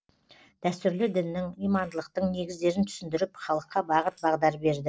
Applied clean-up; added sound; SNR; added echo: neural separator model SepFormer DNS4.